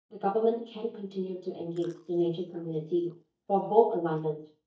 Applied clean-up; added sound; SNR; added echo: neural mask model DeepFilterNet 3.